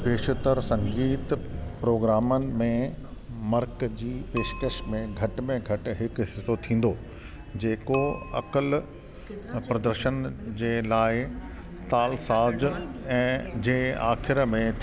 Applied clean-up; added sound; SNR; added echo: none; Bicycle; 18 dB; none.